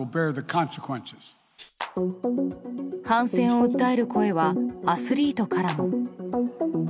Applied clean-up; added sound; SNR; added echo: none; Clapping + Tambourine; 16 dB; none.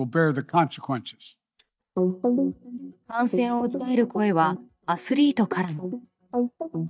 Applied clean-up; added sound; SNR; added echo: neural mask model DeepFilterNet 3.